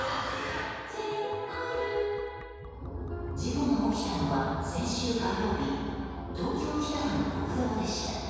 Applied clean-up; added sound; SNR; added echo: none; Liquid; 18 dB; reverberation time 2.2 s.